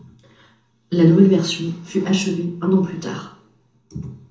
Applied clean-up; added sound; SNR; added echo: none; none; none; reverberation time 0.5 s.